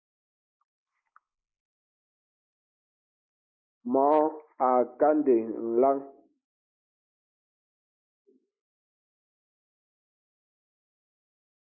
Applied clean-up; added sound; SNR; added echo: neural mask model Resemble Enhance denoiser.